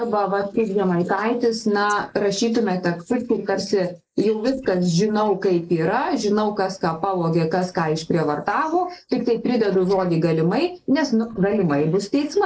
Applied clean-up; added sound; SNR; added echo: neural mask model Resemble Enhance denoiser.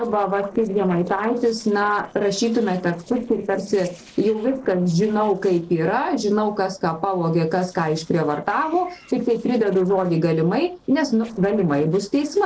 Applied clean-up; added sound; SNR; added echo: neural separator model SepFormer DNS4.